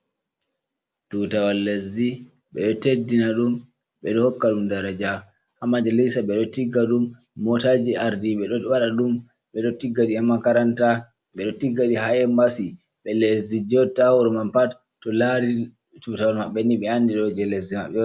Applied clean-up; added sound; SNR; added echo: none; none; none; none.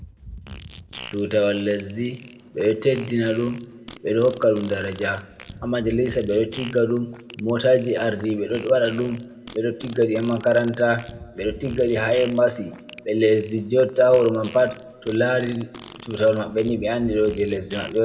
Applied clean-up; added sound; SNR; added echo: none; Fart; 19 dB; reverberation time 1.0 s.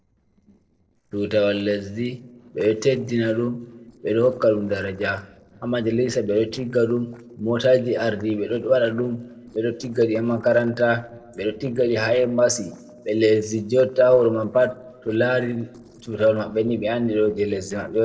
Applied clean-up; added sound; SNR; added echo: neural separator model SepFormer DNS4.